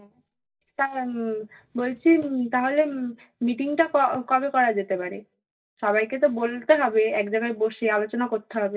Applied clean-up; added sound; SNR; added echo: neural mask model DeepFilterNet 3.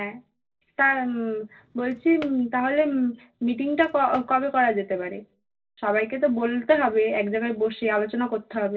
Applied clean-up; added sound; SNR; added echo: neural separator model SepFormer DNS4.